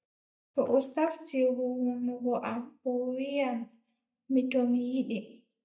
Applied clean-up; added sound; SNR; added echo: neural mask model DeepFilterNet 3.